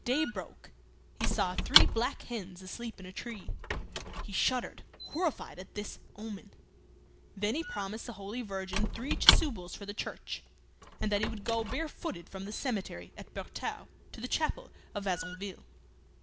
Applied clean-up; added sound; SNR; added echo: none; Squeak / Wood; -1 dB; none.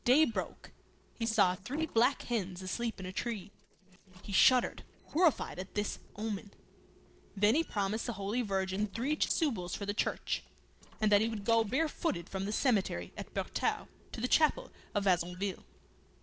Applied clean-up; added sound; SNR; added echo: neural separator model SepFormer DNS4.